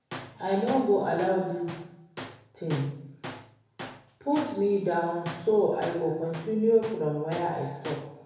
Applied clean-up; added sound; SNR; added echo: none; Tools; 15 dB; reverberation time 1.0 s.